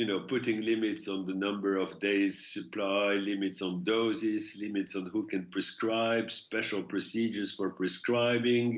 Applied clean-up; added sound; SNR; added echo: none; none; none; none.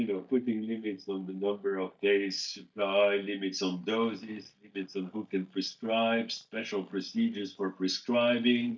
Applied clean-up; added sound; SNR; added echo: neural mask model DeepFilterNet 3.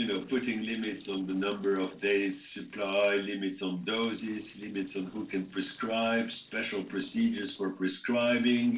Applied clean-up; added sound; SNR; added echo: neural separator model SepFormer DNS4.